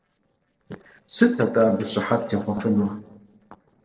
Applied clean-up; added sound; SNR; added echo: neural separator model SepFormer DNS4.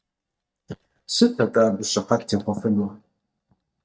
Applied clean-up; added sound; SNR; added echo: neural mask model DeepFilterNet 3.